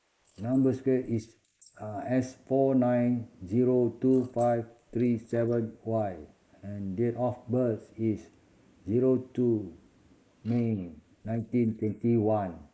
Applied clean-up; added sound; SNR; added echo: neural mask model Resemble Enhance denoiser.